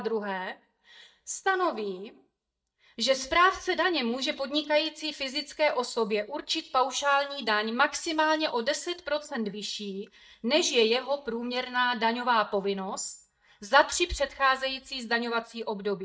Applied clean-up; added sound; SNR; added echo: neural mask model DeepFilterNet 3.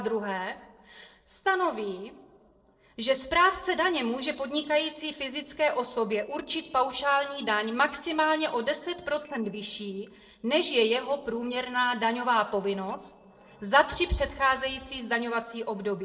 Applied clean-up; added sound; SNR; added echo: neural separator model SepFormer DNS4.